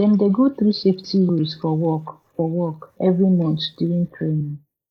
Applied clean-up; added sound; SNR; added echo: neural mask model Resemble Enhance denoiser.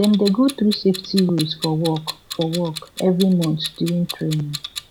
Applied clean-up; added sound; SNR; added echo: none; Clock; 13 dB; none.